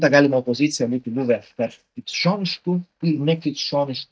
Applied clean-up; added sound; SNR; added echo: neural mask model DeepFilterNet 3.